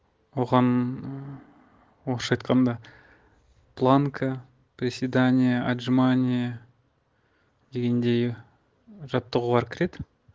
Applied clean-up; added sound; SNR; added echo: none; none; none; none.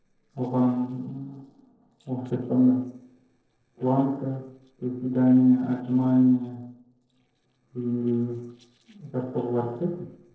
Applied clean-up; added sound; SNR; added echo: neural separator model SepFormer DNS4.